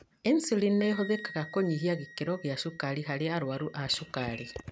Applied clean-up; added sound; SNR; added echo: none; Wind instrument, woodwind instrument; 19 dB; none.